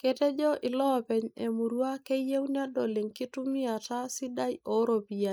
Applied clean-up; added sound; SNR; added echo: neural mask model Resemble Enhance denoiser.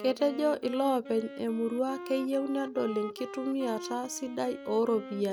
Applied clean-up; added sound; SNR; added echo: none; Wind instrument, woodwind instrument; 12 dB; none.